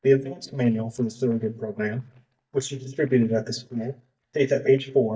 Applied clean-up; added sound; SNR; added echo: neural mask model DeepFilterNet 3.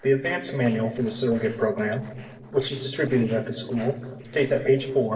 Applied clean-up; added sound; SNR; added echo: neural separator model SepFormer DNS4.